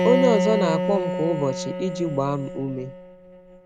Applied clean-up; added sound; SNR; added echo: none; Bowed string instrument; 2 dB; none.